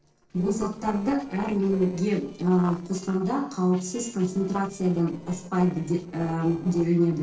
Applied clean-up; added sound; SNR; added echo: neural separator model SepFormer DNS4.